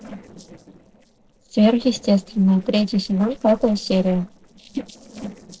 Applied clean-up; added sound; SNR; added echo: neural separator model SepFormer DNS4.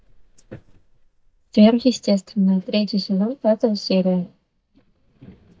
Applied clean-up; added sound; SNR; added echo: neural mask model DeepFilterNet 3.